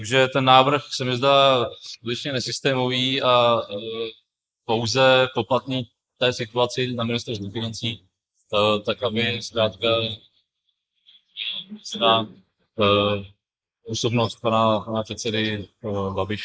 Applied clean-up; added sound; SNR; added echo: neural mask model Resemble Enhance denoiser.